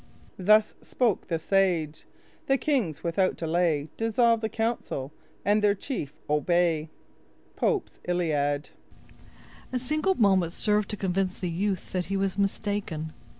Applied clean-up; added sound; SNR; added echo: none; none; none; none.